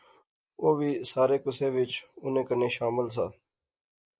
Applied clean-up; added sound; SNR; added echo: neural mask model Resemble Enhance denoiser.